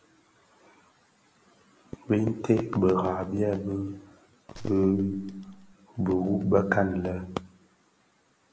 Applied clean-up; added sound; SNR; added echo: none; Gunshot, gunfire; 17 dB; none.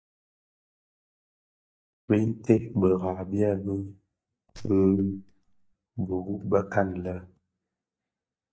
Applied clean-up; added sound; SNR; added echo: neural mask model DeepFilterNet 3.